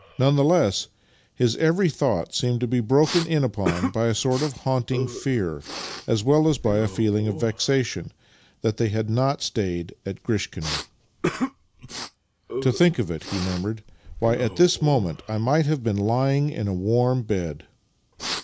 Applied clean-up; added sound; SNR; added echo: none; Respiratory sounds; 12 dB; none.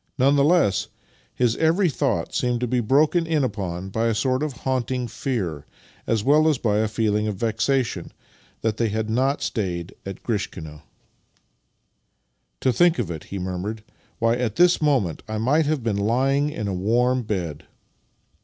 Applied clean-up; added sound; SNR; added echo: none; none; none; none.